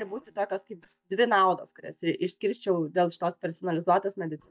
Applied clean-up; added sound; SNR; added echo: neural mask model DeepFilterNet 3.